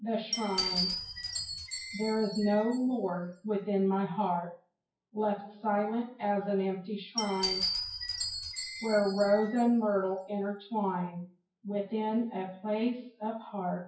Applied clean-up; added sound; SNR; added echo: classical method WPE with log-MMSE.